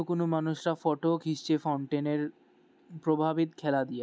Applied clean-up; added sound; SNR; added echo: none; none; none; none.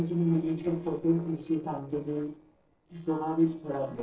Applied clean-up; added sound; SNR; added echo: neural separator model SepFormer DNS4.